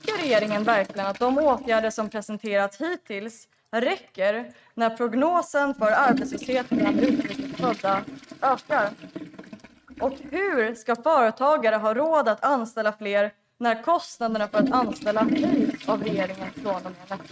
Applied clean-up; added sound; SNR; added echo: neural mask model RNNoise.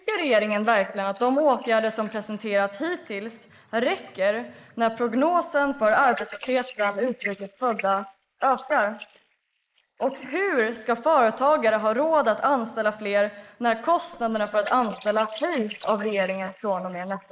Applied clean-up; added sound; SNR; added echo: neural mask model Resemble Enhance denoiser.